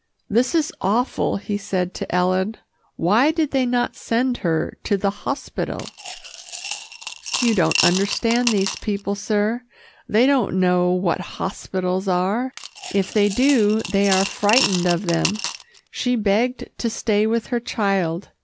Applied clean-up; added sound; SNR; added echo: none; Coin (dropping) / Glass; 7 dB; none.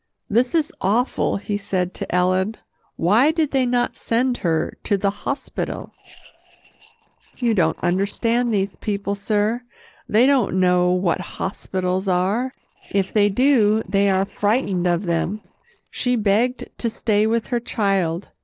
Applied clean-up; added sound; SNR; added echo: neural separator model SepFormer DNS4.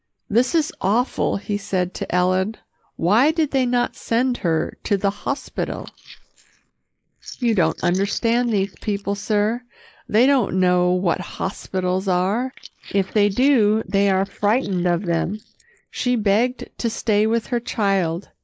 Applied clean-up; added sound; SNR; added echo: neural mask model Resemble Enhance denoiser.